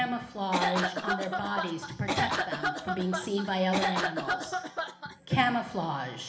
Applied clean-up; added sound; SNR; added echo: none; Cough; 0 dB; reverberation time 1.1 s.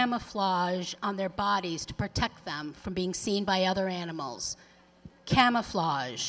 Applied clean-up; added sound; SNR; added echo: none; none; none; none.